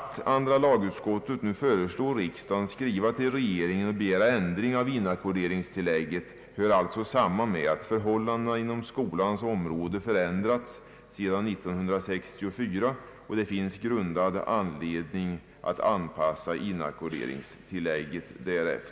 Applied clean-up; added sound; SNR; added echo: none; none; none; none.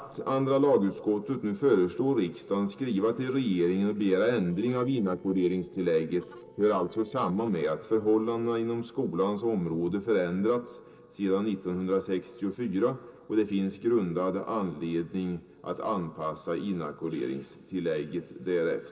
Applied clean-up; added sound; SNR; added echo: neural separator model SepFormer DNS4.